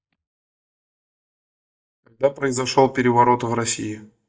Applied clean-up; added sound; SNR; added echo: neural mask model DeepFilterNet 3.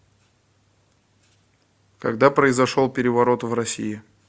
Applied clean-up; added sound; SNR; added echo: none; none; none; none.